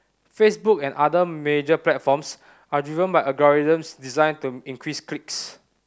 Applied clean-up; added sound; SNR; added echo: none; none; none; none.